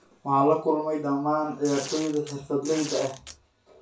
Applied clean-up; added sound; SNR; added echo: none; Tearing; 12 dB; reverberation time 0.2 s.